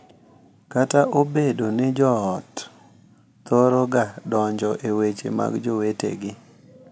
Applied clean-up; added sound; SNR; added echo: none; none; none; none.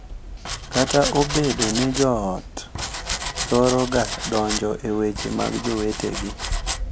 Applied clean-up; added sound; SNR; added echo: none; Domestic sounds, home sounds; 5 dB; none.